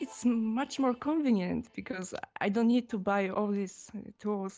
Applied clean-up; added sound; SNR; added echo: none; none; none; none.